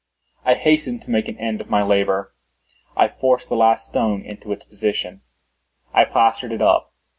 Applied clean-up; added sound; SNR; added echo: none; none; none; none.